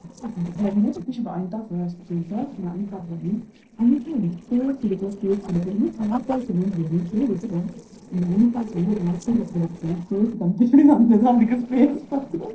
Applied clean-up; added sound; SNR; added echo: neural separator model SepFormer DNS4.